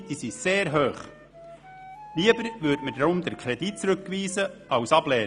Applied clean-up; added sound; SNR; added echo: none; Wind instrument, woodwind instrument; 19 dB; none.